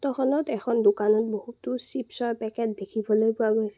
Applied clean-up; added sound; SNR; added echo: none; none; none; none.